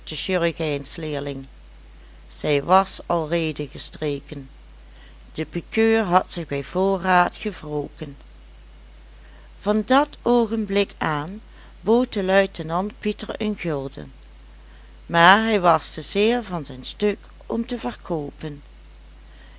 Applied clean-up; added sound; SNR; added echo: none; none; none; none.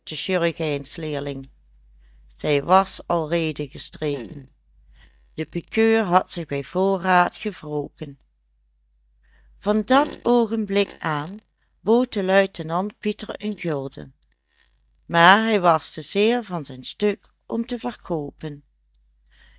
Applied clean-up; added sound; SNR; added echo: neural mask model DeepFilterNet 3.